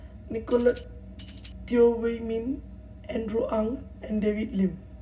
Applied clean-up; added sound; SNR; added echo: none; Tambourine; 7 dB; reverberation time 0.4 s.